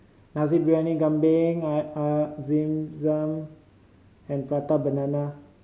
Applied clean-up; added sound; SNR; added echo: none; none; none; none.